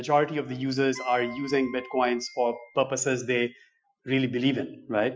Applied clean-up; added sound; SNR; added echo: classical method Wiener filter.